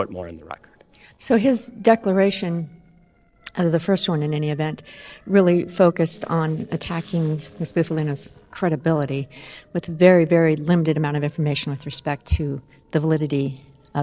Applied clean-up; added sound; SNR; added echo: neural separator model SepFormer DNS4.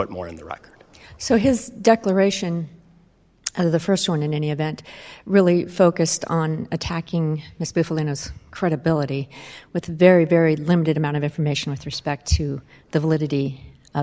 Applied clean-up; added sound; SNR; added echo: none; none; none; none.